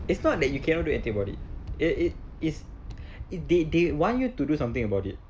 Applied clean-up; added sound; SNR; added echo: none; Thunder / Explosion; 13 dB; none.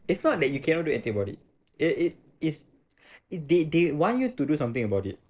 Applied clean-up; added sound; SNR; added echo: neural separator model SepFormer DNS4.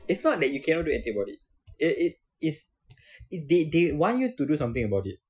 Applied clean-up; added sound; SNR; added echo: classical method Wiener filter.